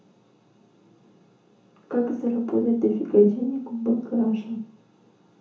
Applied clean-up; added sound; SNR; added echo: none; none; none; reverberation time 0.8 s.